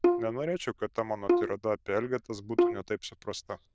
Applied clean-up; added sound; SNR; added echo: neural diffusion model UNIVERSE++.